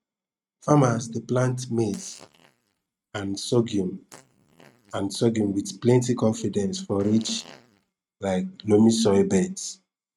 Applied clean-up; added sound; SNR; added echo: neural mask model RNNoise.